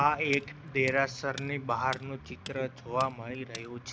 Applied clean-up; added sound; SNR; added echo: none; Bass guitar + Tools; 15 dB; none.